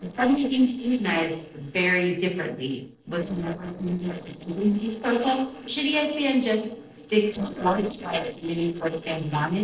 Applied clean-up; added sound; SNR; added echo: neural separator model SepFormer DNS4.